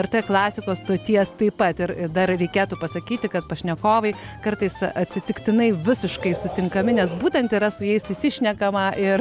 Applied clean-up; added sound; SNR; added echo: none; Bird; 8 dB; none.